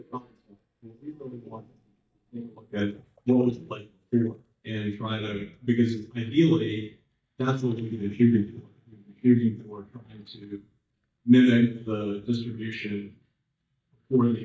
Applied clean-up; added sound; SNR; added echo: neural mask model DeepFilterNet 3.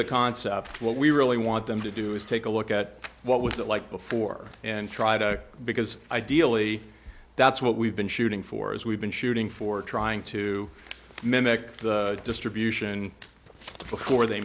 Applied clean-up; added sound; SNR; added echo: none; none; none; none.